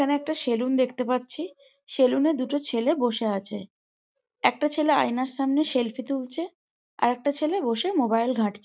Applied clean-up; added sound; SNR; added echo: none; none; none; none.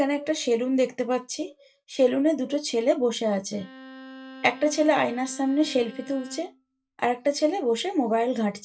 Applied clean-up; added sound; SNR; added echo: none; Bowed string instrument; 18 dB; reverberation time 0.2 s.